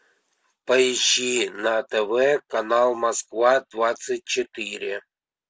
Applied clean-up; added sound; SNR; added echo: none; none; none; none.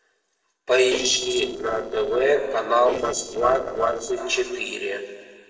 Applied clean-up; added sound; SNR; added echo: neural separator model SepFormer DNS4.